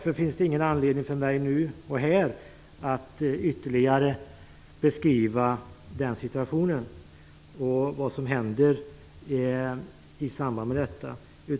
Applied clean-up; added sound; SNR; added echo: none; none; none; none.